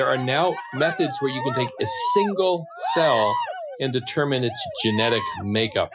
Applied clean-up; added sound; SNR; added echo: classical method Wiener filter.